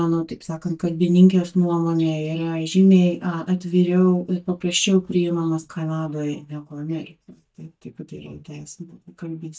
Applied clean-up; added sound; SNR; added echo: neural mask model DeepFilterNet 3.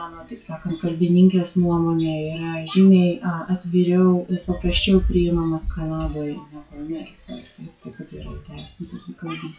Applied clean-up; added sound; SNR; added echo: classical method WPE with log-MMSE.